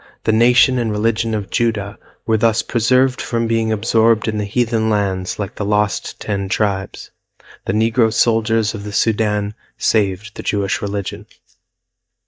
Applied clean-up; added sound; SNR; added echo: neural mask model DeepFilterNet 3.